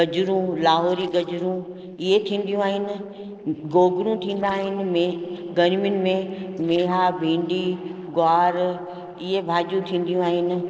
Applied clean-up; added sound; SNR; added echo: neural separator model SepFormer DNS4.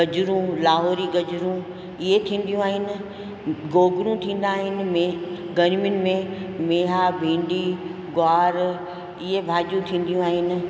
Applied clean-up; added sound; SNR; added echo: none; none; none; none.